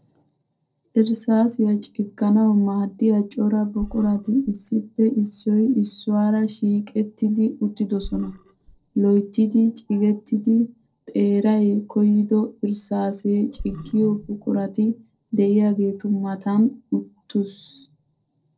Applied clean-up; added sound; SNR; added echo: neural separator model SepFormer DNS4.